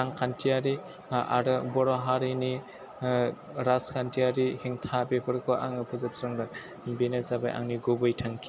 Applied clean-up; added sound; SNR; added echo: none; none; none; none.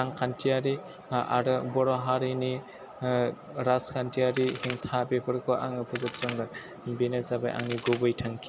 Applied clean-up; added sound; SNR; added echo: none; Crack; 10 dB; none.